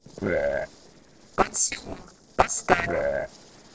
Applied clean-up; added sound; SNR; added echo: neural separator model SepFormer DNS4.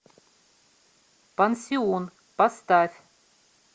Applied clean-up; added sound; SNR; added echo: none; none; none; none.